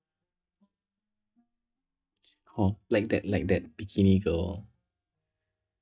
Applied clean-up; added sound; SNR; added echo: neural mask model DeepFilterNet 3.